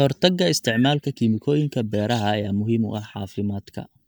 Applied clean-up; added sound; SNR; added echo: neural mask model DeepFilterNet 3.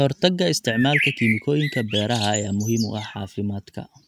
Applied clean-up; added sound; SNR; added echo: neural mask model RNNoise.